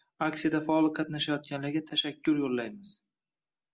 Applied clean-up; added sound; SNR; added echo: none; none; none; none.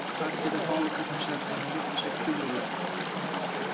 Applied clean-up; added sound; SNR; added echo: none; Chatter / Stream; -4 dB; none.